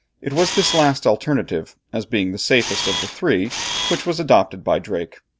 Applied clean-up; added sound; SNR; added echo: none; Camera; 5 dB; none.